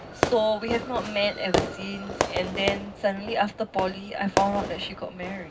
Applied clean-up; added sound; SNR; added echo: none; Fireworks; 3 dB; reverberation time 0.4 s.